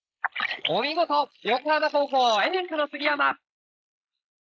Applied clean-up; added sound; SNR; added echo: neural mask model Resemble Enhance denoiser.